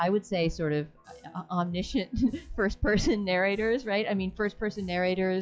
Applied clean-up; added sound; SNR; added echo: classical method log-MMSE.